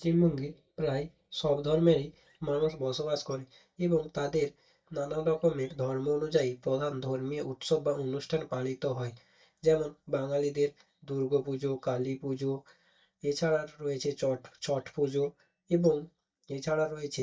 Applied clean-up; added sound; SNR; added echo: neural mask model DeepFilterNet 3.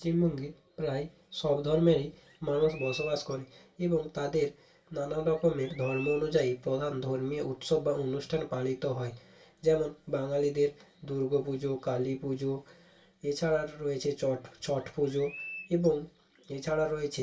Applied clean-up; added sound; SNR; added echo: none; Chirp, tweet; 15 dB; reverberation time 0.2 s.